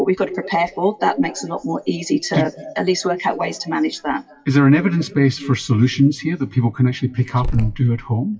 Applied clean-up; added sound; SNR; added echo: classical method WPE with log-MMSE.